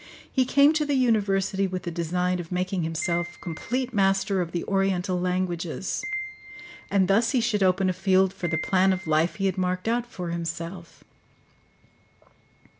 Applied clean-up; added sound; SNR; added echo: none; Piano; 14 dB; none.